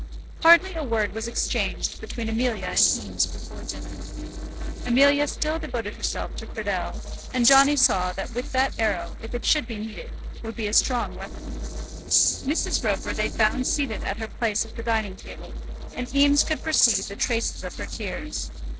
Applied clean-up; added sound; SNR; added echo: neural separator model SepFormer DNS4.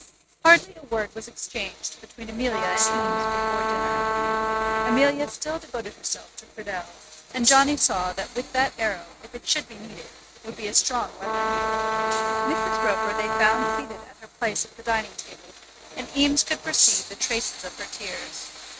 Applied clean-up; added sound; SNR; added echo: neural mask model RNNoise.